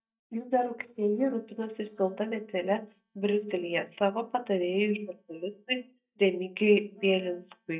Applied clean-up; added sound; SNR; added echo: neural mask model DeepFilterNet 3.